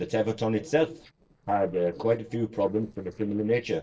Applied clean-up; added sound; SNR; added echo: neural separator model SepFormer DNS4.